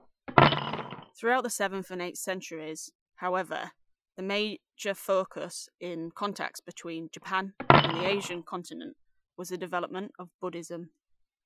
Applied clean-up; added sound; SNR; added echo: classical method Wiener filter.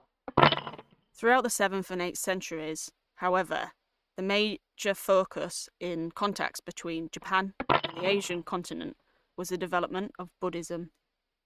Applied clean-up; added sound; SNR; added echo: neural mask model RNNoise.